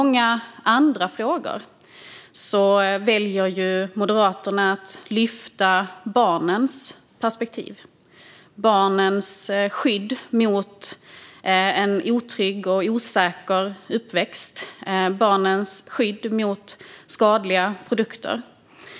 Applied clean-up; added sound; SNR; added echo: none; none; none; none.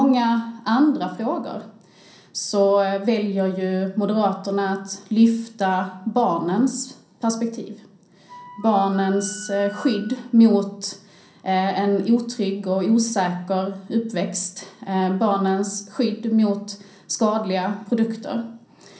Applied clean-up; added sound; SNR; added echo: none; Wind instrument, woodwind instrument; 20 dB; reverberation time 0.6 s.